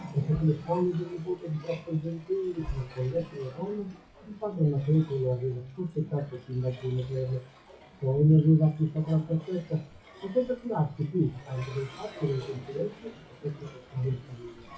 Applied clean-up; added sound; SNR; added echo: classical method WPE with log-MMSE.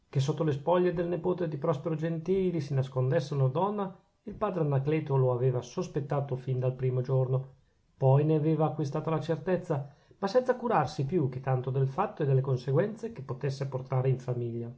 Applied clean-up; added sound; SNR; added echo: none; none; none; none.